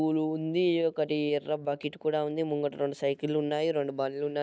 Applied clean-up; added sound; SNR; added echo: none; none; none; none.